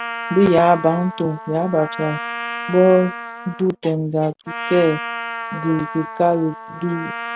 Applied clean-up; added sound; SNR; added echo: none; Trumpet; 10 dB; none.